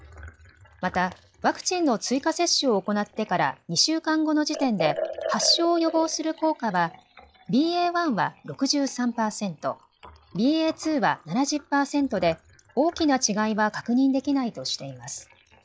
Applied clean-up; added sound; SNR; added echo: classical method log-MMSE.